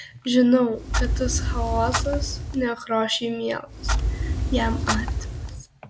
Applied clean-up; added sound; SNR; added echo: none; Clock; 0 dB; none.